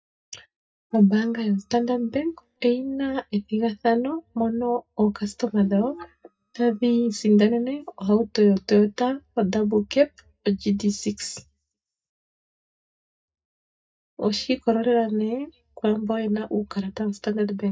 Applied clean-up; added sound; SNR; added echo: neural mask model DeepFilterNet 3.